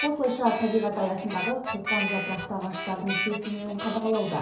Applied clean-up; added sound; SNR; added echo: none; Harmonica; 6 dB; reverberation time 0.6 s.